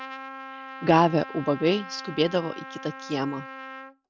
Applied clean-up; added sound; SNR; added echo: none; Trumpet; 13 dB; none.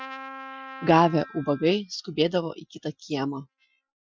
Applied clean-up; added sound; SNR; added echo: classical method Wiener filter.